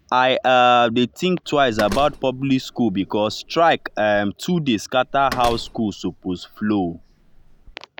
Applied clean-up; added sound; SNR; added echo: none; Slam; 16 dB; none.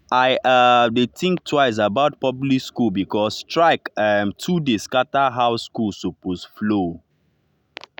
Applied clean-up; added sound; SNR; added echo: none; none; none; none.